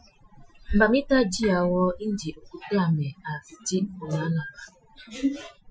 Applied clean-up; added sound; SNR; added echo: classical method Wiener filter.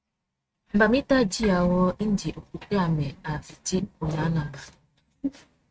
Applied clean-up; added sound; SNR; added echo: neural mask model RNNoise.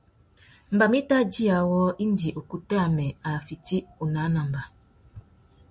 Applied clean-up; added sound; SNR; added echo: none; none; none; none.